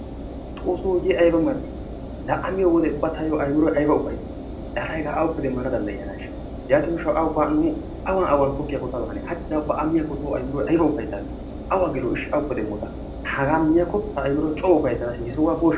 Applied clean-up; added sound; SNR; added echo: none; Engine; 10 dB; reverberation time 0.5 s.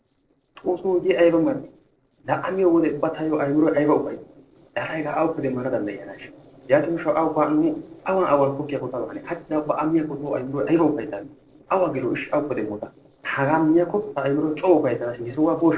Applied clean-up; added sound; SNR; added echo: neural separator model SepFormer DNS4.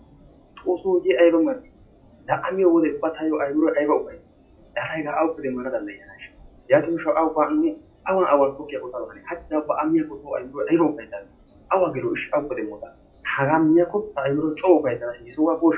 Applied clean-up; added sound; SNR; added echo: classical method WPE with log-MMSE.